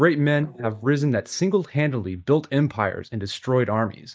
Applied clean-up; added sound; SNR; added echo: neural mask model DeepFilterNet 3.